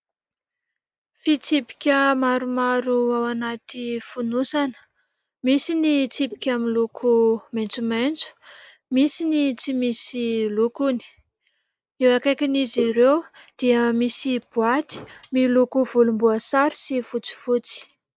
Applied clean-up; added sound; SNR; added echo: neural mask model Resemble Enhance denoiser.